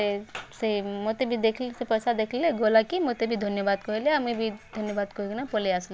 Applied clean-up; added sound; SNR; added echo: none; none; none; none.